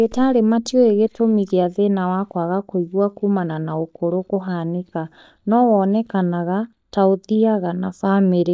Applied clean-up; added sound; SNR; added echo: neural mask model DeepFilterNet 3.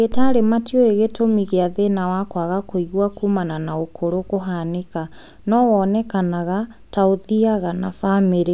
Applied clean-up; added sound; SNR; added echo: none; none; none; none.